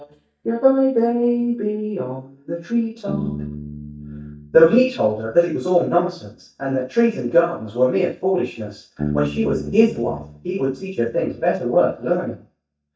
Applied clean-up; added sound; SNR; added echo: neural mask model DeepFilterNet 3.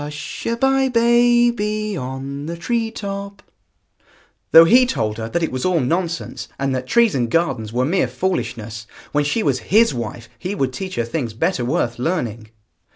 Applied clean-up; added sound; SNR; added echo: none; none; none; none.